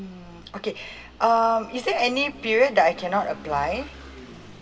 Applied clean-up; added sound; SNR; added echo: none; Engine / Vehicle; 20 dB; reverberation time 3.0 s.